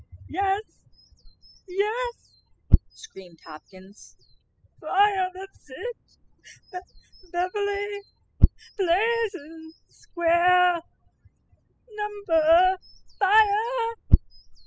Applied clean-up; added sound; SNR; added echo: classical method spectral subtraction.